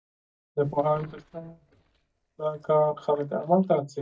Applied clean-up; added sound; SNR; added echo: neural mask model DeepFilterNet 3.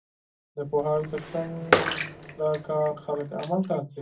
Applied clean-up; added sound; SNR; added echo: none; Bathtub (filling or washing) / Water / Splash, splatter; 1 dB; reverberation time 0.3 s.